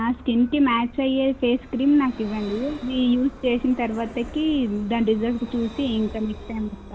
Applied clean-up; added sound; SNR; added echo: none; Vehicle; 17 dB; none.